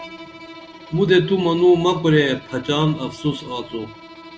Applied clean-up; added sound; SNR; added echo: none; Bowed string instrument; 20 dB; none.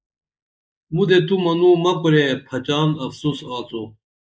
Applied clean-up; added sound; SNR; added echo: neural mask model Resemble Enhance denoiser.